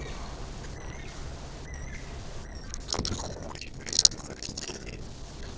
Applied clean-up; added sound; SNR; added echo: neural separator model SepFormer DNS4.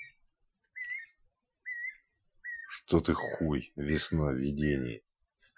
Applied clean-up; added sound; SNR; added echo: classical method Wiener filter.